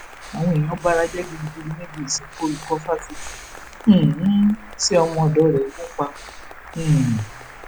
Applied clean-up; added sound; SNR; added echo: none; Applause + Breathing; 16 dB; none.